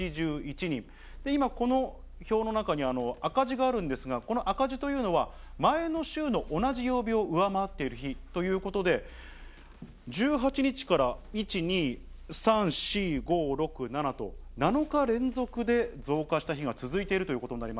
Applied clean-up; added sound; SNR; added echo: none; Engine / Car; 16 dB; none.